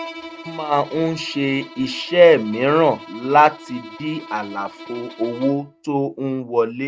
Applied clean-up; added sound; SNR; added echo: none; Bowed string instrument; 18 dB; none.